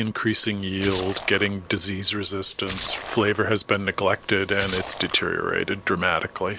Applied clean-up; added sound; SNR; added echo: none; Splash, splatter; 13 dB; none.